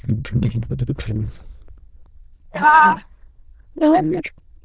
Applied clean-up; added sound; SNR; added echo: neural diffusion model UNIVERSE++.